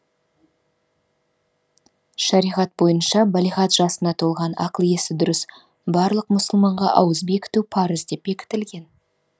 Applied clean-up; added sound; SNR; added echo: none; none; none; none.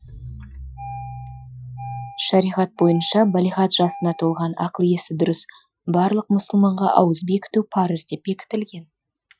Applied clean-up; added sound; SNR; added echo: classical method Wiener filter.